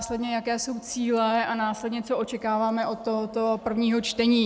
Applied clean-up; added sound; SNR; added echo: none; none; none; none.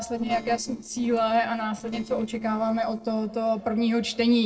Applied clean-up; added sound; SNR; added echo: neural separator model SepFormer DNS4.